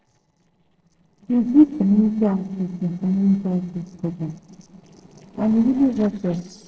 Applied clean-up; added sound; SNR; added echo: neural separator model SepFormer DNS4.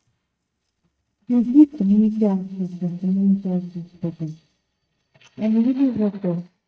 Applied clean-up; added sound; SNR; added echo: neural mask model DeepFilterNet 3.